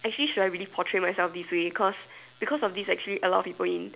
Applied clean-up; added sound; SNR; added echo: none; none; none; none.